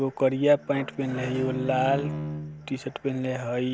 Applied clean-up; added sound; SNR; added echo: none; Bowed string instrument; 10 dB; none.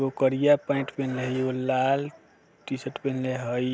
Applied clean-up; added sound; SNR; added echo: none; none; none; none.